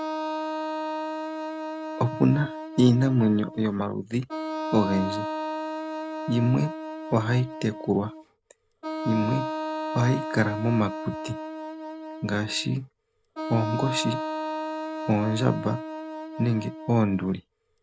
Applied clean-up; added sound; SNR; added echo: none; Wind instrument, woodwind instrument; 6 dB; none.